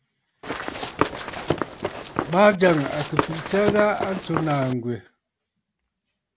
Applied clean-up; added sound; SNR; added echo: none; Run; 4 dB; none.